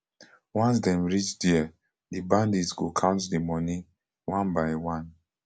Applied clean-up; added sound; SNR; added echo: none; none; none; none.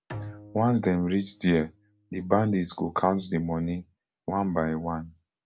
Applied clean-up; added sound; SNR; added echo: none; Bowed string instrument; 19 dB; none.